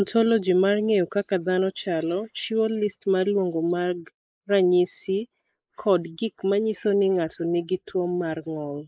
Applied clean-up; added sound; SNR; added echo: neural mask model Resemble Enhance denoiser.